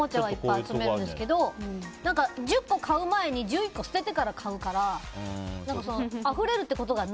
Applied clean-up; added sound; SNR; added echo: none; none; none; none.